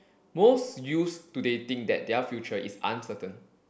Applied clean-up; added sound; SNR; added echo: none; none; none; none.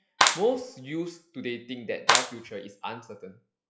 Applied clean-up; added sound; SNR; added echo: classical method log-MMSE.